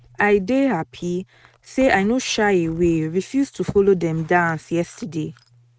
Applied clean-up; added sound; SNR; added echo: neural mask model RNNoise.